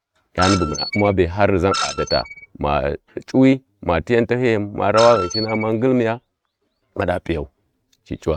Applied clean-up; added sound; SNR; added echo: neural mask model RNNoise.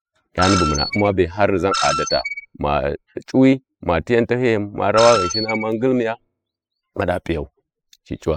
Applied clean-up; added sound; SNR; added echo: classical method spectral subtraction.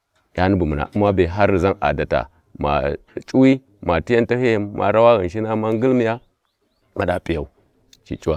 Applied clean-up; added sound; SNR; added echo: none; none; none; none.